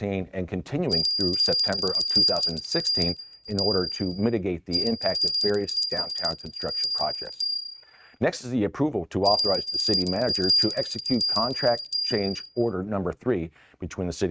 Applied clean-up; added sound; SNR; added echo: neural mask model RNNoise.